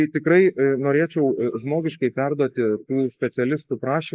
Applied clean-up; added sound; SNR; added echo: neural mask model Resemble Enhance denoiser.